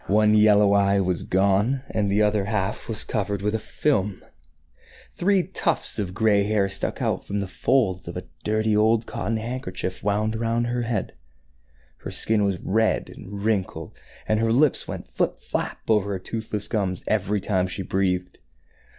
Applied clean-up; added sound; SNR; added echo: none; none; none; none.